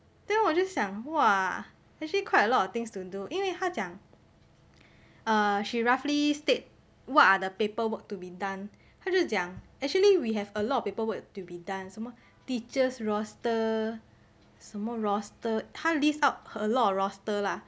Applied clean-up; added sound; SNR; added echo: none; none; none; none.